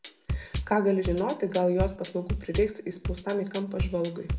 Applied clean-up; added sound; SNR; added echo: none; Bass drum / Drum kit; 5 dB; reverberation time 0.3 s.